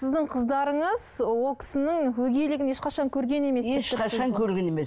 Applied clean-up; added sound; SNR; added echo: none; none; none; none.